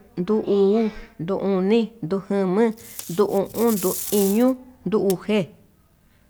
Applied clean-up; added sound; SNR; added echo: none; Packing tape, duct tape; 13 dB; none.